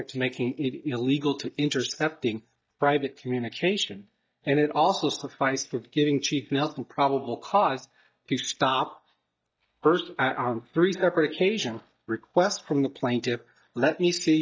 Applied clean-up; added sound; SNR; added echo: neural mask model DeepFilterNet 3.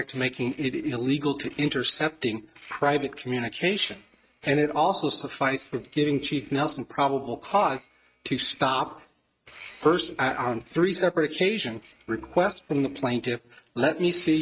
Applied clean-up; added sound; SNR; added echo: neural mask model RNNoise.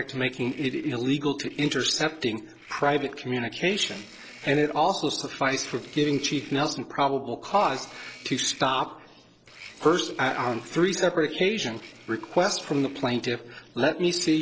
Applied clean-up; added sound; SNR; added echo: neural separator model SepFormer DNS4.